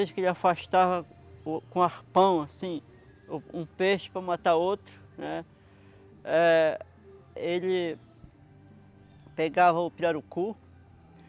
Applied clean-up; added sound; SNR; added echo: none; none; none; none.